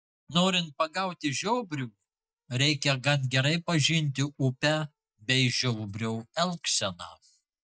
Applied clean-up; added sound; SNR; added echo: neural mask model DeepFilterNet 3.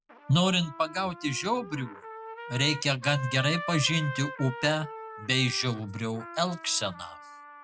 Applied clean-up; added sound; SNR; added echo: none; Trumpet; 12 dB; none.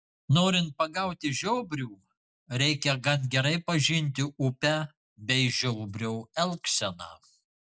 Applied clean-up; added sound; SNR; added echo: none; none; none; none.